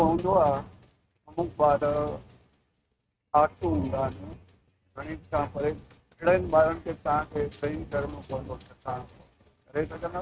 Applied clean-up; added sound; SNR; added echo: neural mask model RNNoise.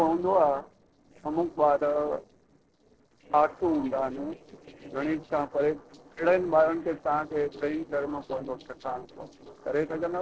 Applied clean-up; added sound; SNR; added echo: neural separator model SepFormer DNS4.